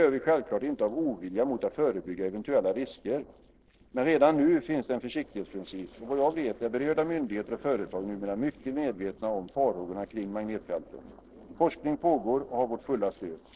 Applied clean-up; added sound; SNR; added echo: neural separator model SepFormer DNS4.